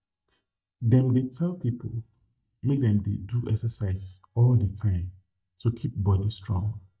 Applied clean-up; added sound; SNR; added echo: neural mask model DeepFilterNet 3.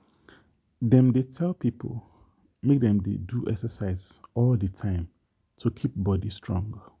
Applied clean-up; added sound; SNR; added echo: none; none; none; none.